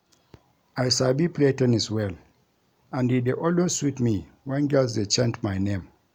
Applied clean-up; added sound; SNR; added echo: none; none; none; none.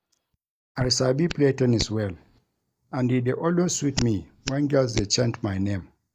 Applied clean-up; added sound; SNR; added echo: neural mask model DeepFilterNet 3.